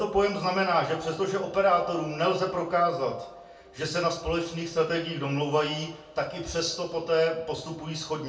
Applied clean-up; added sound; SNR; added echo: none; none; none; reverberation time 0.3 s.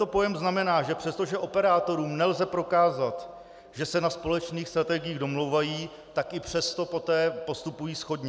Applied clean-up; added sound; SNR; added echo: none; none; none; none.